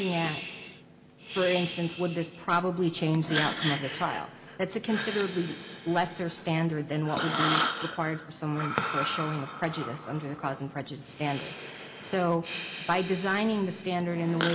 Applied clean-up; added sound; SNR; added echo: none; Breathing; 6 dB; reverberation time 1.6 s.